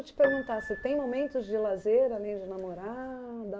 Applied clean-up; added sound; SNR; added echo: none; Piano; 14 dB; none.